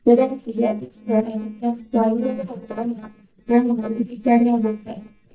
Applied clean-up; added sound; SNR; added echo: neural mask model DeepFilterNet 3.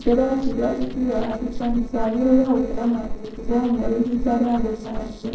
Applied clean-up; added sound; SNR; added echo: neural separator model SepFormer DNS4.